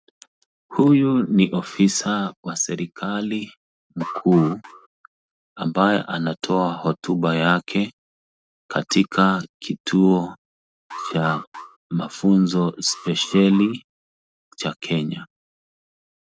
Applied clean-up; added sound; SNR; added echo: neural mask model RNNoise.